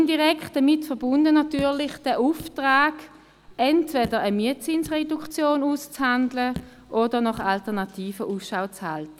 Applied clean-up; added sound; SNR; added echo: none; Raindrop / Drip; 19 dB; none.